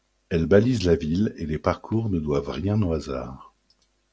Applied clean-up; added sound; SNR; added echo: none; none; none; none.